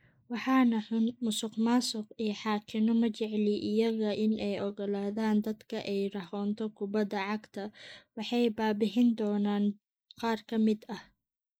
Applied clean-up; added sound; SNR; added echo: neural mask model Resemble Enhance denoiser.